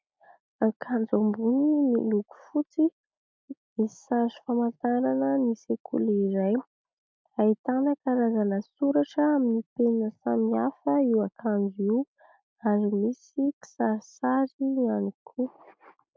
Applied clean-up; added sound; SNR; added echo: none; none; none; none.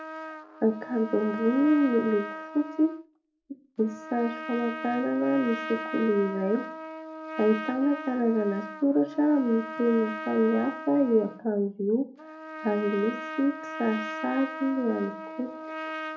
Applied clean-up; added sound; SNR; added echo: none; Trumpet; 10 dB; reverberation time 0.3 s.